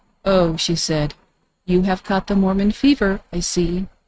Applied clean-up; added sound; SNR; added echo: neural mask model RNNoise.